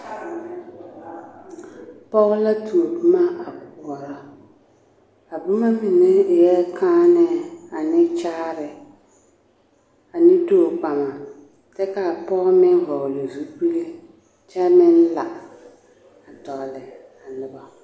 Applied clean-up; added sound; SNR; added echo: none; none; none; none.